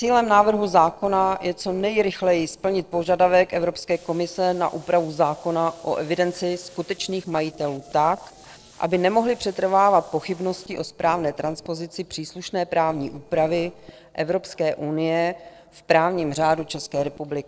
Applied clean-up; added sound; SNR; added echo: neural separator model SepFormer DNS4.